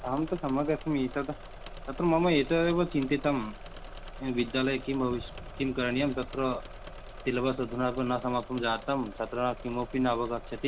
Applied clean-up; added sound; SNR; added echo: none; Wind + Engine / Mechanisms; 13 dB; none.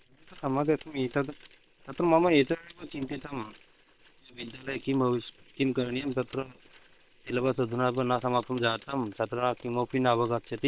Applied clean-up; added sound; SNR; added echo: neural separator model SepFormer WHAM!.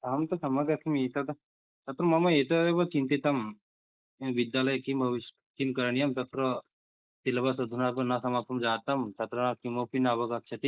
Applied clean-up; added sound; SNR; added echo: neural mask model Resemble Enhance denoiser.